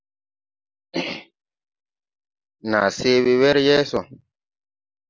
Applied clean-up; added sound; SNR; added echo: none; none; none; none.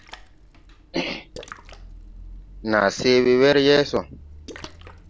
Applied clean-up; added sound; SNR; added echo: none; Splash, splatter; 19 dB; none.